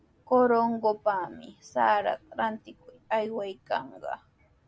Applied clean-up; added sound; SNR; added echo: none; none; none; none.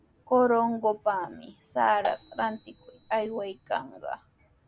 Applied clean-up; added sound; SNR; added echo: none; Marimba, xylophone; 13 dB; none.